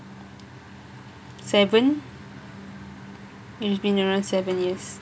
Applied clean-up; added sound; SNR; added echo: none; none; none; none.